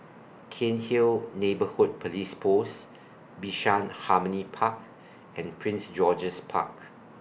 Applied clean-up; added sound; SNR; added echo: none; none; none; none.